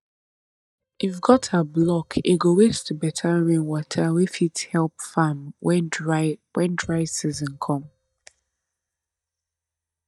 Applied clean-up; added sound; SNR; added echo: neural mask model DeepFilterNet 3.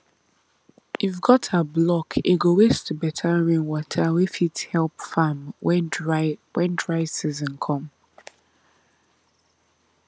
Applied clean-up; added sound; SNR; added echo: none; none; none; none.